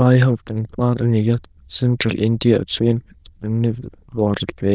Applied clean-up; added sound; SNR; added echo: neural diffusion model UNIVERSE++.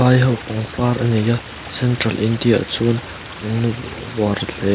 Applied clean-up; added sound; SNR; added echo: none; Stream; 14 dB; none.